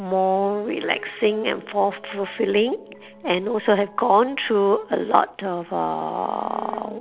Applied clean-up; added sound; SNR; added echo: neural separator model SepFormer DNS4.